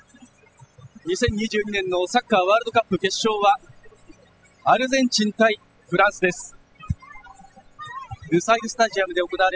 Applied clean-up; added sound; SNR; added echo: classical method spectral subtraction.